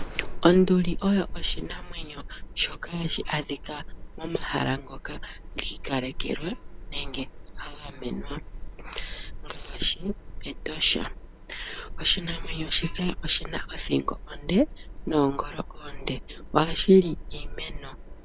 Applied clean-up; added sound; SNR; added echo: neural separator model SepFormer WHAM!.